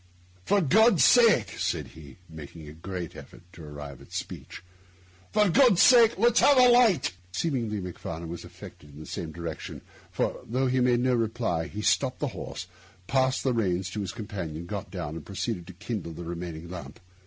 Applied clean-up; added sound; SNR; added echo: none; none; none; none.